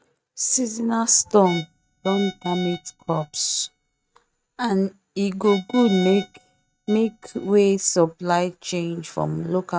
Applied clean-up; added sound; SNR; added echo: neural mask model RNNoise.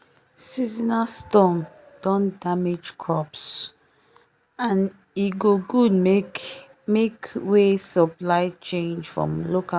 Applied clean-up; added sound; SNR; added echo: none; none; none; none.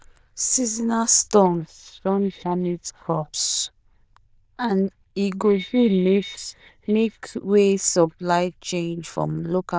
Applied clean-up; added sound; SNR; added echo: neural diffusion model UNIVERSE++.